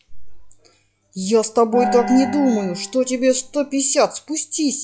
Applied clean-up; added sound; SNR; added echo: classical method log-MMSE.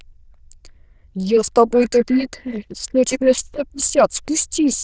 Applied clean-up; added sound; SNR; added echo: neural diffusion model UNIVERSE++.